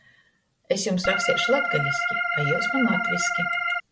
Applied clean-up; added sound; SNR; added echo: none; Organ; -2 dB; none.